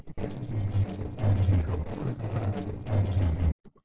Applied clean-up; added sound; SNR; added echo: neural separator model SepFormer DNS4.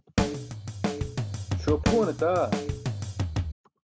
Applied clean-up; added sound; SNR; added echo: none; Drum kit; -2 dB; none.